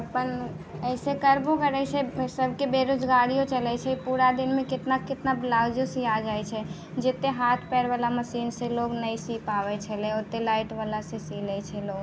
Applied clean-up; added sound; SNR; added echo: none; none; none; none.